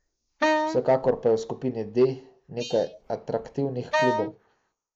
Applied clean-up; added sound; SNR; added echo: neural mask model Resemble Enhance denoiser.